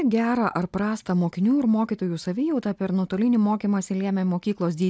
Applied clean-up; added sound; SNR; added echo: none; none; none; none.